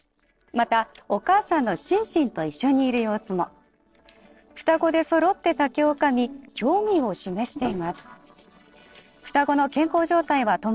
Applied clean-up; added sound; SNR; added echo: neural separator model SepFormer DNS4.